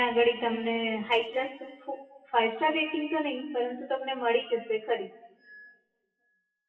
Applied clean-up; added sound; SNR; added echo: classical method WPE with log-MMSE.